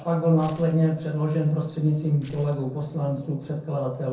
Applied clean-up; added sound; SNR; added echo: neural separator model SepFormer DNS4.